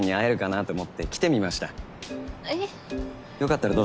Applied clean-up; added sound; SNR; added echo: none; Drum kit; 15 dB; none.